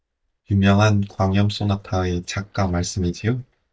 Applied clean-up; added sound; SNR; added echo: neural mask model DeepFilterNet 3.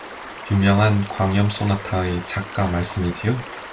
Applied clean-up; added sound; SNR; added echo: none; Stream; 14 dB; reverberation time 0.2 s.